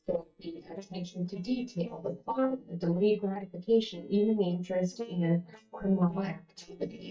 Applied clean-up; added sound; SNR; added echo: neural mask model DeepFilterNet 3.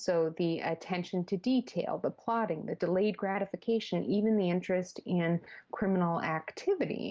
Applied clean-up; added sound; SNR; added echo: none; none; none; none.